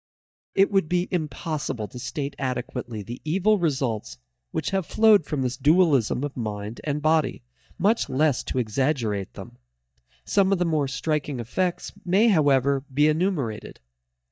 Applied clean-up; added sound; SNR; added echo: neural mask model DeepFilterNet 3.